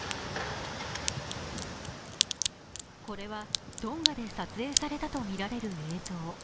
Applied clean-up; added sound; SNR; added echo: none; Crack; 0 dB; none.